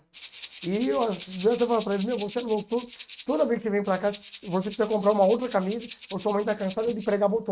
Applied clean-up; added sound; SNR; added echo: neural mask model RNNoise.